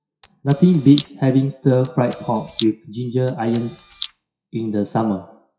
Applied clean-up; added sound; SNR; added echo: classical method WPE with log-MMSE.